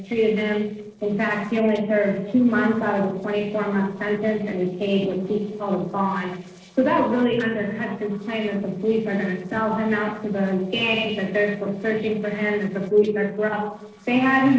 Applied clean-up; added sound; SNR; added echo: neural separator model SepFormer DNS4.